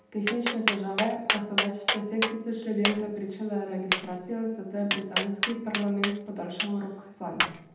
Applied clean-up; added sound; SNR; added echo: none; Tap; -3 dB; reverberation time 0.8 s.